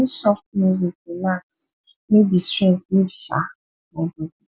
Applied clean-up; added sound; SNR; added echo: none; none; none; none.